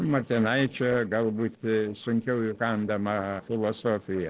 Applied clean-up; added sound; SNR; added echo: neural separator model SepFormer DNS4.